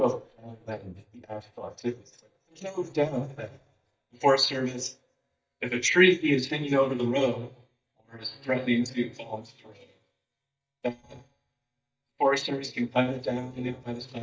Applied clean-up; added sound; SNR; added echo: neural mask model DeepFilterNet 3.